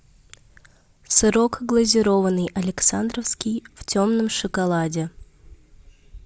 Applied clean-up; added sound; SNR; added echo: none; none; none; none.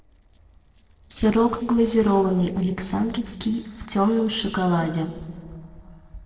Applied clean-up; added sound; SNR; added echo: neural separator model SepFormer DNS4.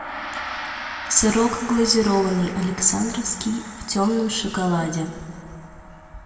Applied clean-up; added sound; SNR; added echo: none; Gong; 12 dB; reverberation time 2.0 s.